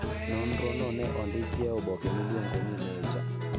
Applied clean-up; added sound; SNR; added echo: none; Guitar; -2 dB; none.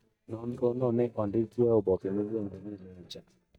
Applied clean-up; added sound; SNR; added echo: neural mask model DeepFilterNet 3.